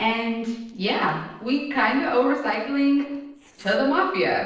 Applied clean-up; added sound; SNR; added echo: neural separator model SepFormer DNS4.